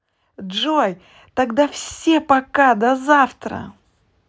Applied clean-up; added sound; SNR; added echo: none; none; none; none.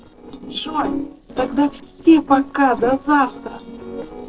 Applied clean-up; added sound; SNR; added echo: neural separator model SepFormer DNS4.